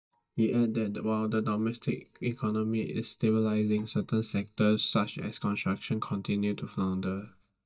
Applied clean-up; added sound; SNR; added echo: neural mask model DeepFilterNet 3.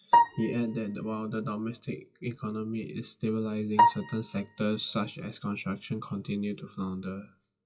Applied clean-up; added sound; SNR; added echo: classical method WPE with log-MMSE.